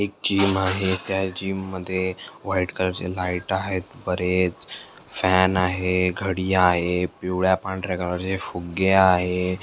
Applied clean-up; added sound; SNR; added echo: none; none; none; none.